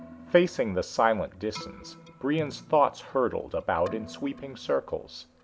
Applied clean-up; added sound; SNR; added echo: none; Keyboard (musical); 19 dB; none.